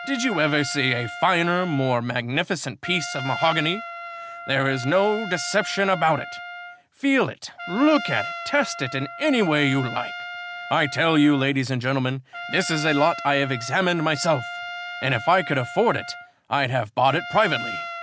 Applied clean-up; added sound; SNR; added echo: none; Trumpet; 11 dB; none.